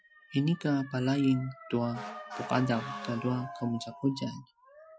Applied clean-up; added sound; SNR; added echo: classical method Wiener filter.